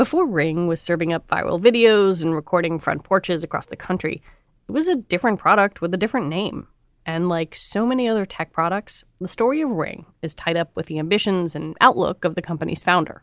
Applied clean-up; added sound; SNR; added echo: none; none; none; none.